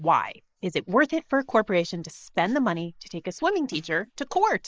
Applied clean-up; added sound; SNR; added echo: neural mask model Resemble Enhance denoiser.